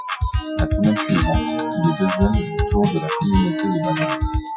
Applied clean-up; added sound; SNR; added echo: classical method Wiener filter.